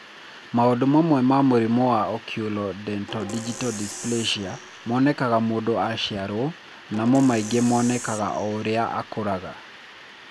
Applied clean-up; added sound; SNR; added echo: none; Percussion; 15 dB; none.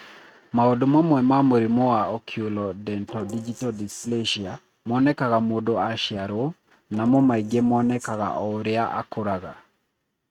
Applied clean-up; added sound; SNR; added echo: neural mask model RNNoise.